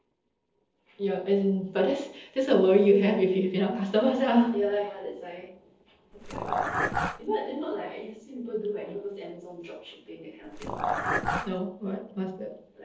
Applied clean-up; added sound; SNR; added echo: neural separator model SepFormer DNS4.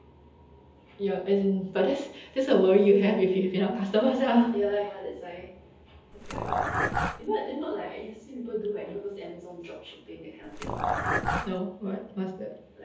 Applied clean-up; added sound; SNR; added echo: none; Dog; 1 dB; reverberation time 0.7 s.